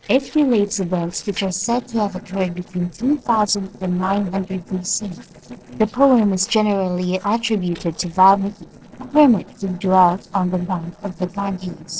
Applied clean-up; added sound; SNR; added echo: neural separator model SepFormer DNS4.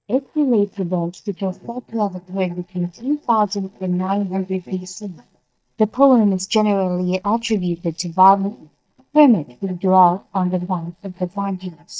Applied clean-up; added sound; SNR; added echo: neural mask model DeepFilterNet 3.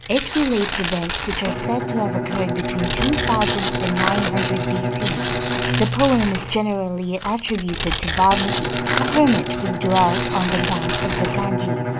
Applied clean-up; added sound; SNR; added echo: none; Bowed string instrument + Tearing; 0 dB; none.